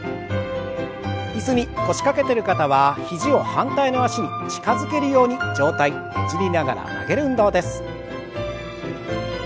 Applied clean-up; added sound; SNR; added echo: none; none; none; none.